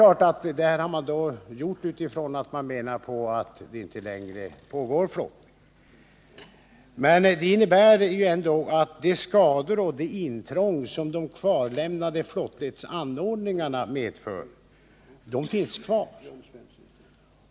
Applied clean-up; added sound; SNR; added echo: none; none; none; none.